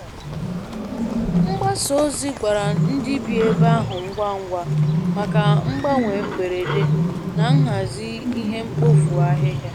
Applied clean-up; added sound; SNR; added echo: none; Bird; -4 dB; none.